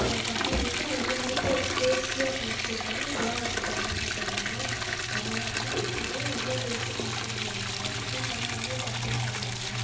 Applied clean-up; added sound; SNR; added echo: none; Liquid; -4 dB; reverberation time 0.7 s.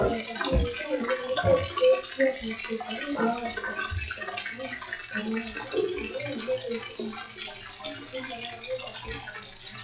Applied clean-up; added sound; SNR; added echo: classical method WPE with log-MMSE.